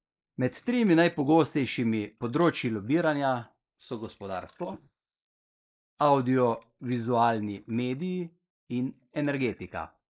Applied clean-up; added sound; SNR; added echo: neural mask model Resemble Enhance denoiser.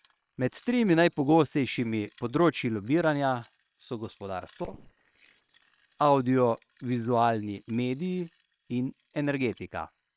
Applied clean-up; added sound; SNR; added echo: neural separator model SepFormer WHAM!.